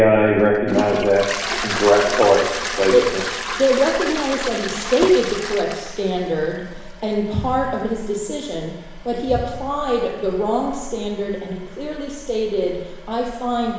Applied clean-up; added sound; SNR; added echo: none; Toilet flush; 9 dB; reverberation time 1.0 s.